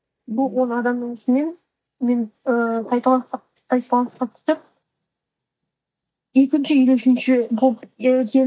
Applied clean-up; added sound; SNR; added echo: neural mask model DeepFilterNet 3.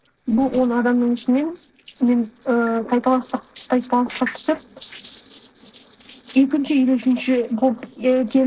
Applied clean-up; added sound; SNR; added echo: neural separator model SepFormer DNS4.